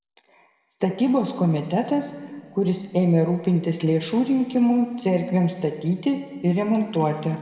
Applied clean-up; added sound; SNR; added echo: none; none; none; reverberation time 1.9 s.